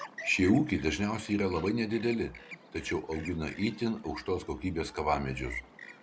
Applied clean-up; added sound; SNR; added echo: none; Chirp, tweet; 16 dB; none.